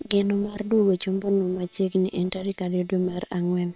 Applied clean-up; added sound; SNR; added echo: neural separator model SepFormer WHAM!.